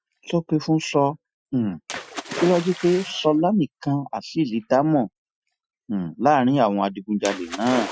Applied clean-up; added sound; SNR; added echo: classical method Wiener filter.